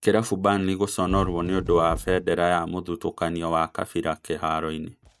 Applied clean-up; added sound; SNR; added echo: neural mask model RNNoise.